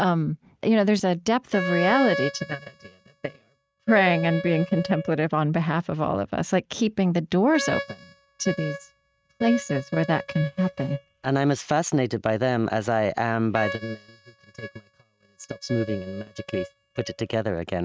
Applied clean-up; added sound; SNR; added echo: neural mask model RNNoise.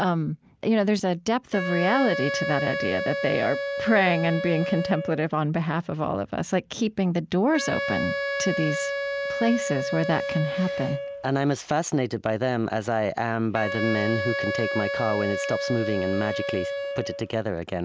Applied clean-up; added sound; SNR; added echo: none; Wind instrument, woodwind instrument; 5 dB; none.